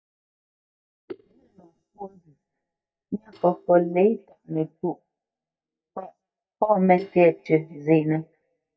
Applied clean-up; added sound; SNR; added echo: neural mask model DeepFilterNet 3.